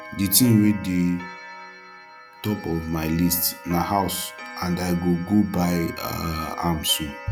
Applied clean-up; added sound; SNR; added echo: none; Clock; 15 dB; none.